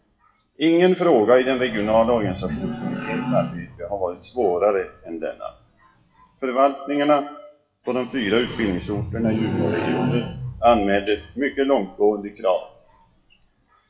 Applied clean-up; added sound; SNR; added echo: classical method WPE with log-MMSE.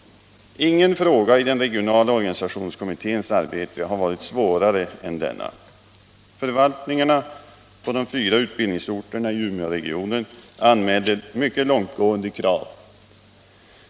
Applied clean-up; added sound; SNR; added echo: none; none; none; none.